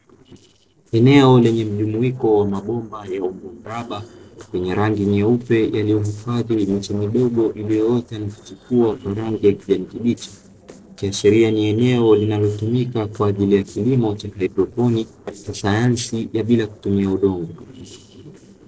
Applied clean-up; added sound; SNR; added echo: neural separator model SepFormer DNS4.